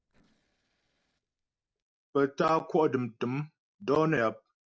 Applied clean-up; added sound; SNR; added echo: neural separator model SepFormer DNS4.